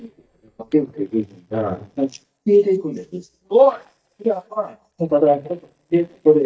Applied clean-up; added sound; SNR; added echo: neural mask model DeepFilterNet 3.